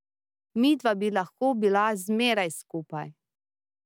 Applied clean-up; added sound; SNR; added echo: none; none; none; none.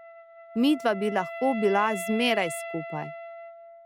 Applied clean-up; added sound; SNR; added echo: none; Wind instrument, woodwind instrument; 10 dB; none.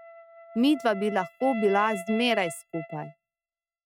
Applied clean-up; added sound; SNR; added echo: neural mask model RNNoise.